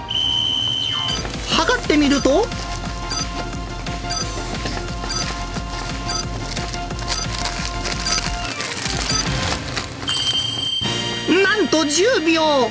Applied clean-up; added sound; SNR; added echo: none; Knock / Wood; 20 dB; none.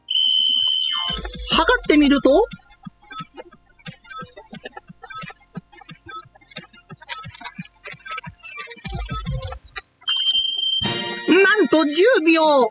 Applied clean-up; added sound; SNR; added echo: classical method spectral subtraction.